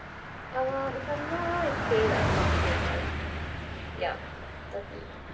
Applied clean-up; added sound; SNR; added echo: none; Car passing by; -2 dB; none.